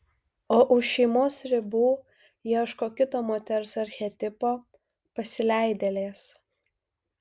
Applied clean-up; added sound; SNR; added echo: none; none; none; none.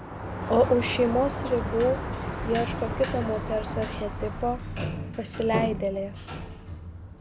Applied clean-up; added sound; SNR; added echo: none; Sliding door; 4 dB; none.